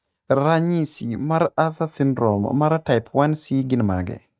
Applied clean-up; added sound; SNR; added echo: neural mask model DeepFilterNet 3.